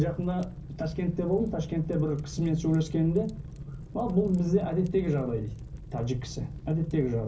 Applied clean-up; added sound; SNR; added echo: none; Fire; 12 dB; reverberation time 0.5 s.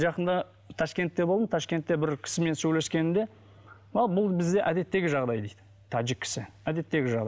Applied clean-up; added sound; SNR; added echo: none; none; none; none.